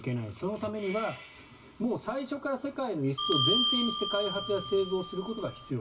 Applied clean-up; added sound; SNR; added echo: none; Bell; -2 dB; reverberation time 0.2 s.